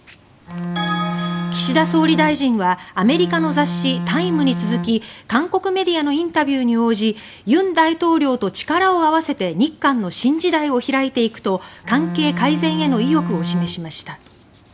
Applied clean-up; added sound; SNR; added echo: none; Bowed string instrument; 5 dB; none.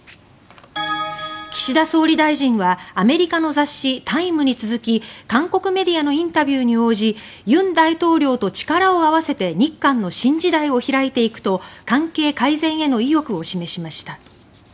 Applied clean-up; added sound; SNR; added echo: none; none; none; none.